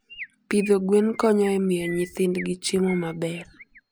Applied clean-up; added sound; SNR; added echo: none; Chirp, tweet; 19 dB; none.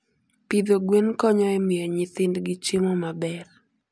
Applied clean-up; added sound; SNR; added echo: none; none; none; none.